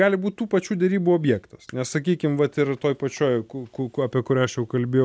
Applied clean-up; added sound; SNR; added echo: none; none; none; none.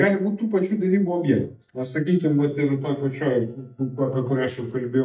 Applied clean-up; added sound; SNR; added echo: neural mask model DeepFilterNet 3.